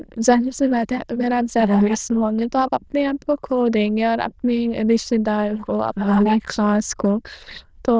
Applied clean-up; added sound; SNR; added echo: neural diffusion model UNIVERSE++.